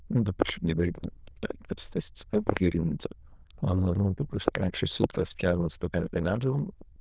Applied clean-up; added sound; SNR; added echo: neural diffusion model UNIVERSE++.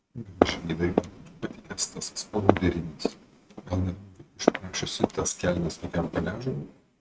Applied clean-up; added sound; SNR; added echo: neural mask model RNNoise.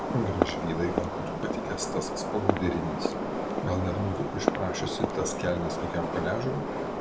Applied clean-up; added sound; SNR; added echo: none; Subway, metro, underground + Walk, footsteps; -2 dB; none.